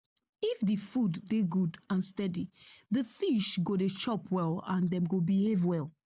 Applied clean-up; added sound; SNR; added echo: none; none; none; none.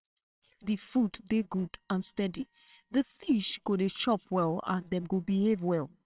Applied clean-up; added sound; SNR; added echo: neural separator model SepFormer WHAMR!.